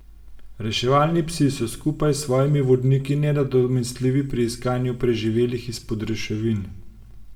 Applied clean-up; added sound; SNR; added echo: none; none; none; reverberation time 0.6 s.